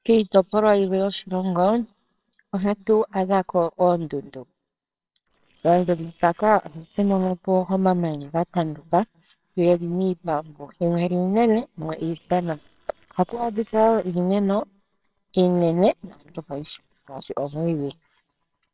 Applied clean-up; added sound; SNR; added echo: neural separator model SepFormer WHAMR!.